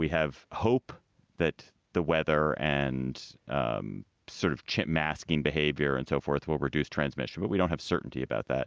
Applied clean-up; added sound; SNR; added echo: none; none; none; none.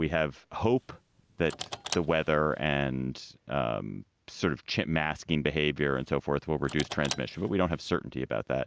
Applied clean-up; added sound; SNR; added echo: none; Car; 15 dB; none.